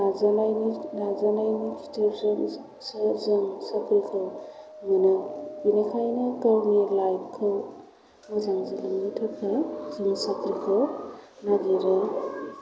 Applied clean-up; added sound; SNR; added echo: none; Wind; 18 dB; none.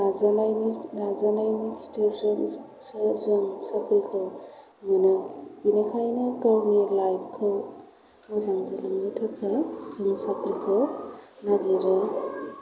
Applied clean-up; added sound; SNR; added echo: none; none; none; none.